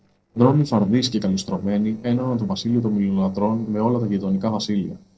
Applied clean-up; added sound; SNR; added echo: neural separator model SepFormer DNS4.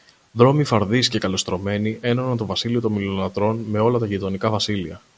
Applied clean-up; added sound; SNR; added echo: none; none; none; none.